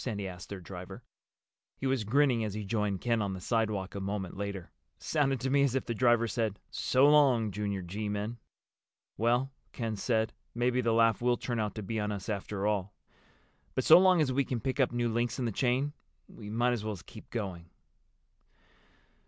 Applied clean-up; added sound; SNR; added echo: none; none; none; none.